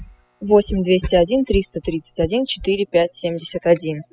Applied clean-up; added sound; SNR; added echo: classical method spectral subtraction.